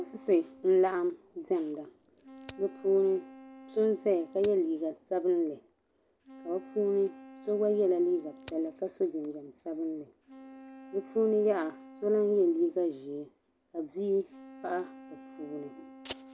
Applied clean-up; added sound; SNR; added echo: none; Wind instrument, woodwind instrument + Crack; 20 dB; none.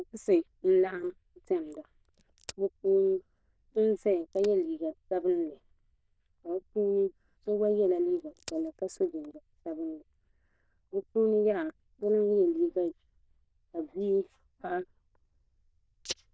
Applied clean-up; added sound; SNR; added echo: neural diffusion model UNIVERSE++.